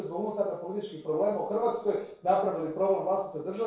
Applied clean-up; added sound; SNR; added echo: neural separator model SepFormer DNS4.